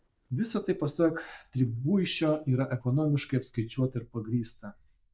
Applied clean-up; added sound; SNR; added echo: neural mask model DeepFilterNet 3.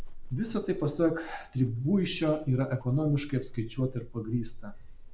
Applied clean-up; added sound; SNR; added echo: none; Livestock, farm animals, working animals; 12 dB; none.